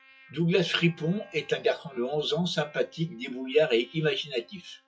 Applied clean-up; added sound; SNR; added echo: classical method log-MMSE.